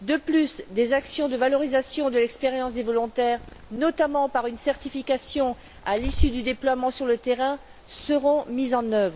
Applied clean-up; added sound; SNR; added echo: none; Bird; 11 dB; none.